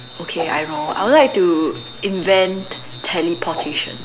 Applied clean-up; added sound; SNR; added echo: none; Whoosh, swoosh, swish; 11 dB; none.